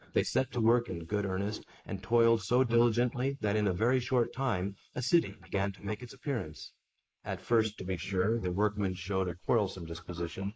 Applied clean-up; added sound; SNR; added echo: neural mask model Resemble Enhance denoiser.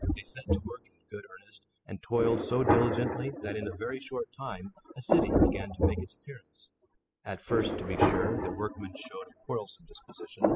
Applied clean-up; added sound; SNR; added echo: classical method spectral subtraction.